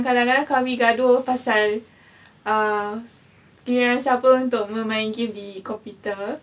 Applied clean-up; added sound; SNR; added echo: none; none; none; none.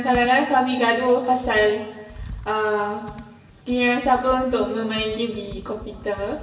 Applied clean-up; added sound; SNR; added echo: none; Computer keyboard; 18 dB; reverberation time 1.1 s.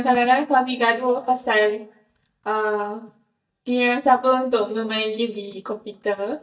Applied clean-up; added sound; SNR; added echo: neural mask model DeepFilterNet 3.